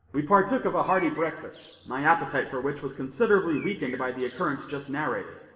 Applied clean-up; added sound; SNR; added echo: none; Bird; 17 dB; reverberation time 1.1 s.